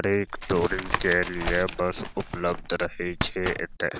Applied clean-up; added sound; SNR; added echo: none; Tap; 6 dB; none.